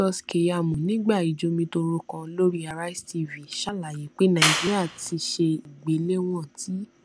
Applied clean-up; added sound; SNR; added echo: none; Clapping; -1 dB; none.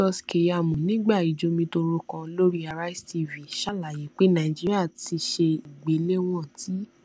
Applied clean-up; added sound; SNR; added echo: none; none; none; none.